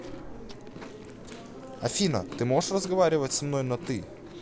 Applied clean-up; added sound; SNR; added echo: none; Chewing, mastication; 12 dB; none.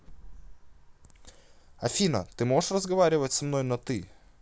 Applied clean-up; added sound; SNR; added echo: none; none; none; none.